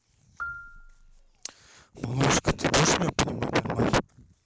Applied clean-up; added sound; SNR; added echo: none; Marimba, xylophone; 16 dB; none.